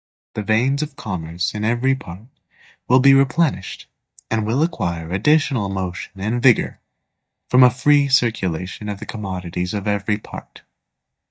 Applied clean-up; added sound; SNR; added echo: neural mask model DeepFilterNet 3.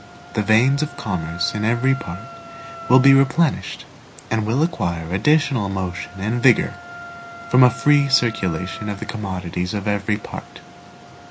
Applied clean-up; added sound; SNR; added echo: none; Wind instrument, woodwind instrument; 18 dB; none.